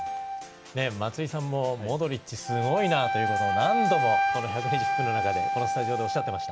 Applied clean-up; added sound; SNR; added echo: none; Wind instrument, woodwind instrument; -1 dB; none.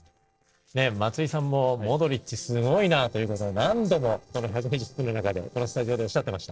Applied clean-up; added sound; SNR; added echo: neural separator model SepFormer DNS4.